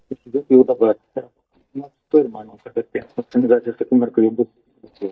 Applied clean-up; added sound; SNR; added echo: neural mask model DeepFilterNet 3.